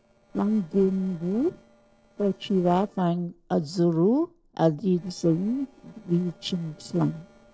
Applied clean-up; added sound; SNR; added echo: neural separator model SepFormer DNS4.